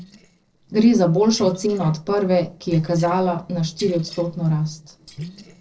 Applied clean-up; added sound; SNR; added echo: neural separator model SepFormer DNS4.